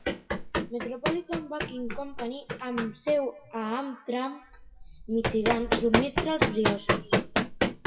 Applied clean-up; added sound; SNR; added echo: classical method WPE with log-MMSE.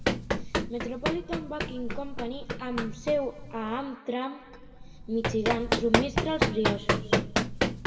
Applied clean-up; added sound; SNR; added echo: none; Run; -2 dB; reverberation time 1.5 s.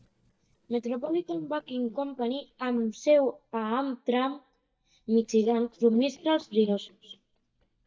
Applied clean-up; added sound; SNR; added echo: neural mask model DeepFilterNet 3.